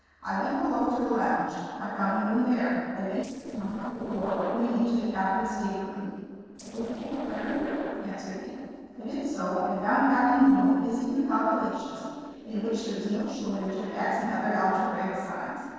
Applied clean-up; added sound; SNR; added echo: neural separator model SepFormer DNS4.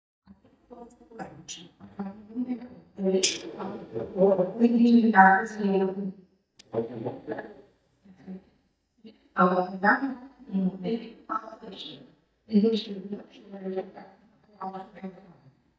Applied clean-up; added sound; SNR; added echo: neural mask model DeepFilterNet 3.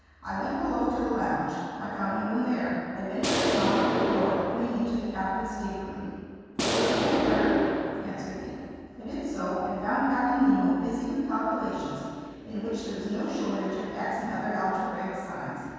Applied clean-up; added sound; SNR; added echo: none; Explosion; -1 dB; reverberation time 2.1 s.